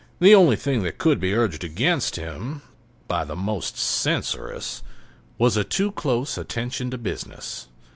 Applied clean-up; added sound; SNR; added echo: none; none; none; none.